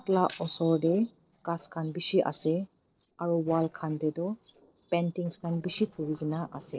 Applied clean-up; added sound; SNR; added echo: neural separator model SepFormer DNS4.